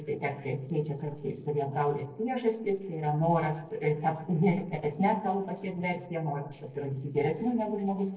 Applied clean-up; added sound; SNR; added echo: neural separator model SepFormer DNS4.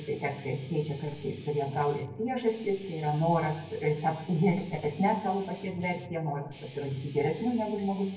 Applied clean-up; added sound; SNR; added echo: none; Guitar; 17 dB; reverberation time 0.7 s.